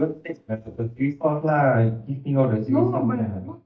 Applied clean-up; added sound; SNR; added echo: neural mask model DeepFilterNet 3.